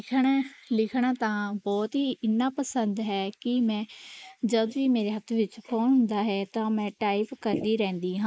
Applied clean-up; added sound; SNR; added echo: neural mask model Resemble Enhance denoiser.